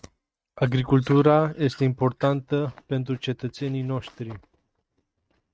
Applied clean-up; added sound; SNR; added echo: neural mask model RNNoise.